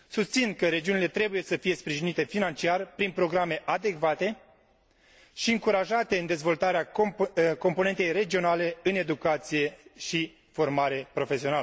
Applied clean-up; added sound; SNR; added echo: none; none; none; none.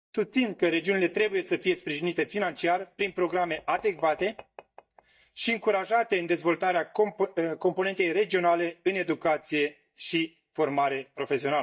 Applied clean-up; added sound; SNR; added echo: neural mask model DeepFilterNet 3.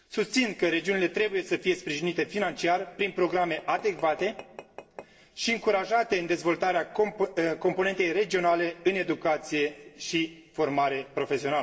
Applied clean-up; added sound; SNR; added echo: neural separator model SepFormer DNS4.